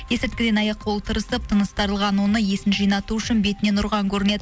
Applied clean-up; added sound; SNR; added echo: none; none; none; none.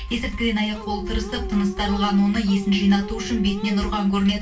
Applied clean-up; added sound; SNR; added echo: none; Dog; 13 dB; reverberation time 0.3 s.